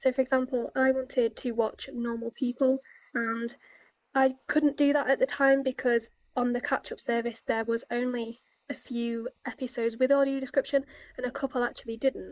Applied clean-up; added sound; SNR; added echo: neural mask model Resemble Enhance denoiser.